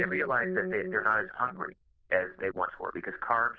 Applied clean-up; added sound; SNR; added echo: neural diffusion model UNIVERSE++.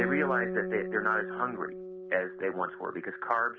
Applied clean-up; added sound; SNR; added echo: none; Guitar; 5 dB; none.